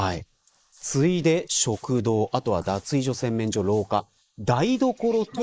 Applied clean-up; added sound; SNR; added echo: neural mask model Resemble Enhance denoiser.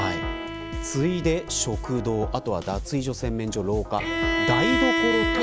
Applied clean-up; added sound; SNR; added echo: none; Bowed string instrument; 2 dB; none.